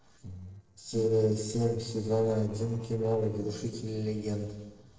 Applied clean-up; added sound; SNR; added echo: neural separator model SepFormer DNS4.